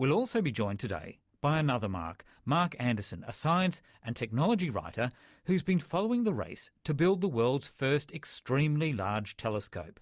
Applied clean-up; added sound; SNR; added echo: none; none; none; none.